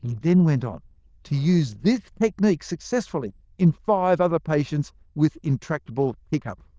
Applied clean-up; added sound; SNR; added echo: neural diffusion model UNIVERSE++.